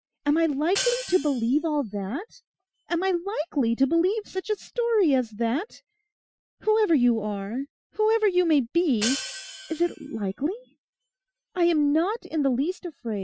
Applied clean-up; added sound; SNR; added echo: classical method Wiener filter.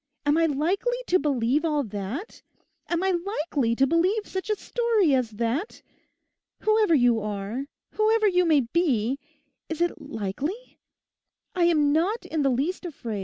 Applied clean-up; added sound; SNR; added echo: none; none; none; none.